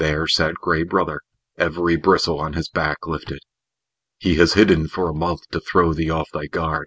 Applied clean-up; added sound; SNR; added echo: none; none; none; none.